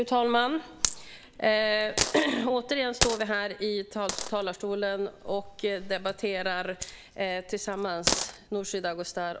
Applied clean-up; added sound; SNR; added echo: none; Coin (dropping); 7 dB; none.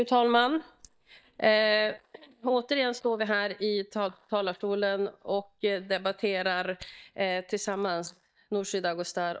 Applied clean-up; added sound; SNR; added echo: neural mask model DeepFilterNet 3.